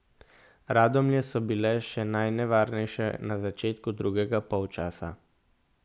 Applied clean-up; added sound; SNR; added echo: none; none; none; none.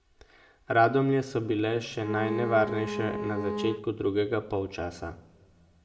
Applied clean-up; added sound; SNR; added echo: none; Bowed string instrument; 6 dB; reverberation time 0.9 s.